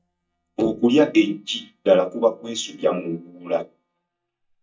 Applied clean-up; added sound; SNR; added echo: neural mask model DeepFilterNet 3.